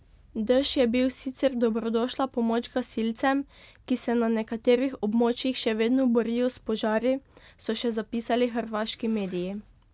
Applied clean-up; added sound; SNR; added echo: none; none; none; none.